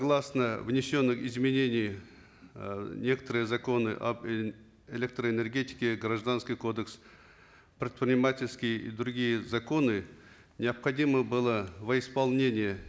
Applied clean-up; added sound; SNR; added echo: none; none; none; none.